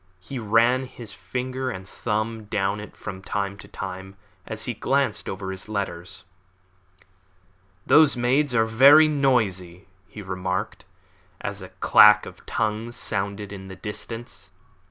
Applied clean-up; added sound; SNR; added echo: none; none; none; none.